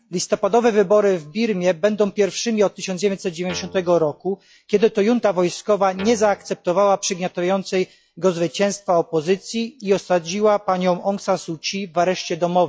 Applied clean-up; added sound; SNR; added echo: classical method log-MMSE.